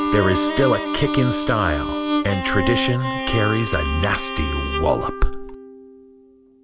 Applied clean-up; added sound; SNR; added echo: none; Bowed string instrument; 3 dB; none.